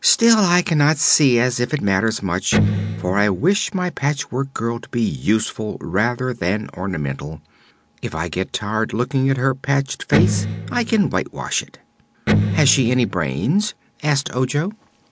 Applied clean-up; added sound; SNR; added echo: none; Electric guitar; 0 dB; none.